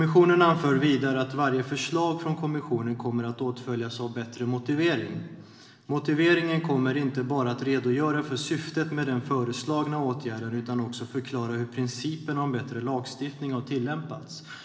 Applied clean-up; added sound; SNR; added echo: none; none; none; reverberation time 1.2 s.